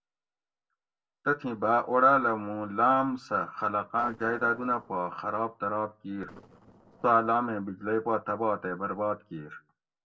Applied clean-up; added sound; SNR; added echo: neural separator model SepFormer DNS4.